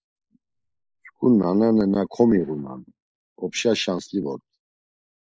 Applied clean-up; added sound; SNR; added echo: neural mask model Resemble Enhance denoiser.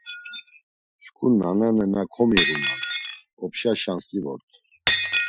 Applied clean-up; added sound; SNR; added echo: classical method Wiener filter.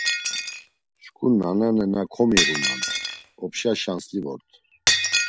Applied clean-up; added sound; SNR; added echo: none; Shatter; 2 dB; none.